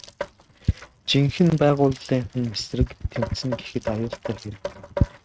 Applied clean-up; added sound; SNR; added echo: neural mask model RNNoise.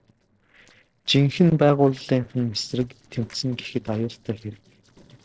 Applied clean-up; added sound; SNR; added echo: neural separator model SepFormer DNS4.